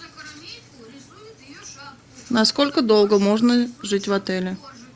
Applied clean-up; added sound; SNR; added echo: none; none; none; none.